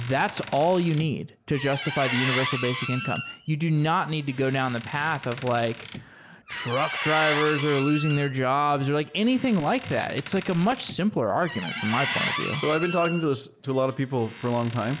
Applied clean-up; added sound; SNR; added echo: none; Squeak; 8 dB; none.